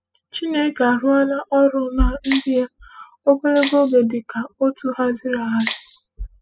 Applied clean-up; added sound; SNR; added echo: classical method spectral subtraction.